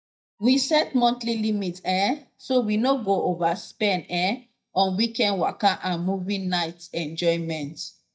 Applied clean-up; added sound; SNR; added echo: neural mask model DeepFilterNet 3.